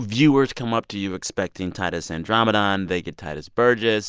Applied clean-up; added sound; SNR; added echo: none; none; none; none.